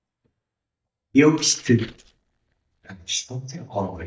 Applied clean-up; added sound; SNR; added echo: neural mask model DeepFilterNet 3.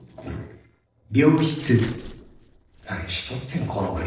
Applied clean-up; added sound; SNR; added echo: neural separator model SepFormer DNS4.